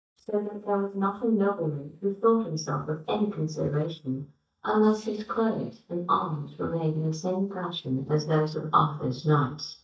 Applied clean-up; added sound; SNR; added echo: neural mask model DeepFilterNet 3.